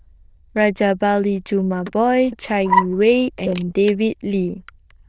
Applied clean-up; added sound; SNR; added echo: neural diffusion model UNIVERSE++.